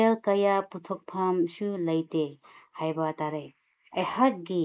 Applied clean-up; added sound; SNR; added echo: neural mask model Resemble Enhance denoiser.